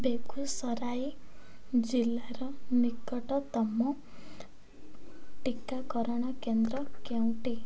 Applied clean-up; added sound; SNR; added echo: none; none; none; none.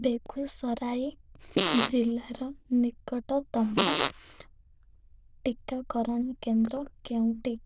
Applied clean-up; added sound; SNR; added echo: neural diffusion model UNIVERSE++.